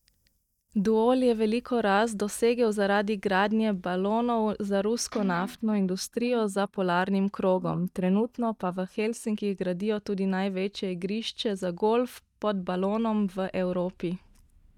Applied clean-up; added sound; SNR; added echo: neural mask model DeepFilterNet 3.